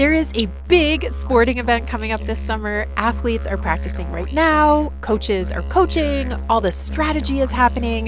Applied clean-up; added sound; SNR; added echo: none; Musical instrument; 6 dB; none.